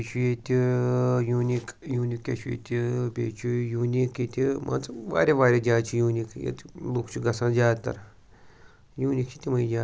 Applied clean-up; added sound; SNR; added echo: none; none; none; none.